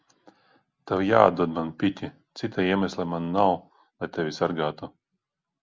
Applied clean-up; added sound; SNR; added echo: none; none; none; none.